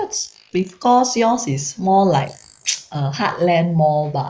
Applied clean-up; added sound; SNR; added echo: neural mask model Resemble Enhance denoiser.